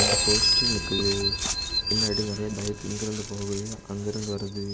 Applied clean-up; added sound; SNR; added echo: none; Telephone + Chirp, tweet; -4 dB; none.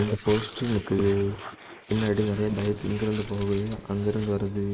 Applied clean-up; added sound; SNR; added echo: neural mask model Resemble Enhance denoiser.